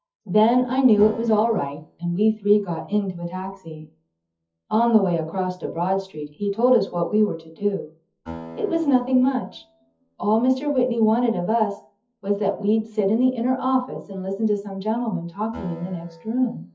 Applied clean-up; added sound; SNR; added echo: classical method WPE with log-MMSE.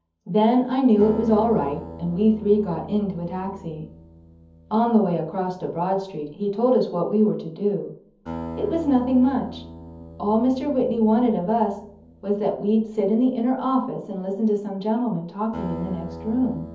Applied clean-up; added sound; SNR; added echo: none; Acoustic guitar; 16 dB; reverberation time 0.7 s.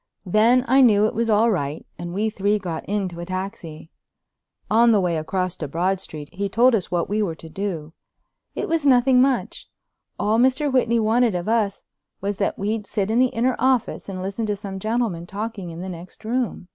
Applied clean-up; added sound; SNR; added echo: none; none; none; none.